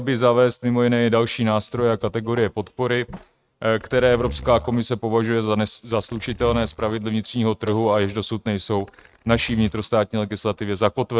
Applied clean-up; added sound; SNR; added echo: neural mask model RNNoise.